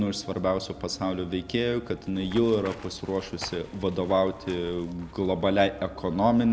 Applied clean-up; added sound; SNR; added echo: none; Run; 19 dB; none.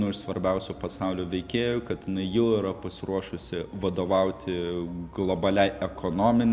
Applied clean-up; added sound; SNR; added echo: none; none; none; none.